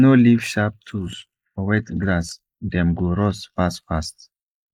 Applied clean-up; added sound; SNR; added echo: neural mask model Resemble Enhance denoiser.